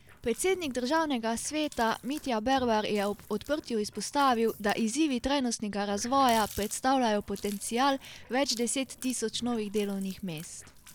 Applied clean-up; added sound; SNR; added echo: none; Water tap, faucet; 20 dB; none.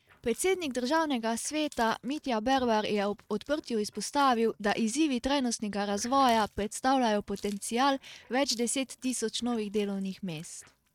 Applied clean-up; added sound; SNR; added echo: neural mask model RNNoise.